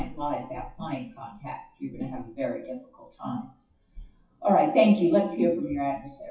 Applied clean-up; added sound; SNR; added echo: classical method WPE with log-MMSE.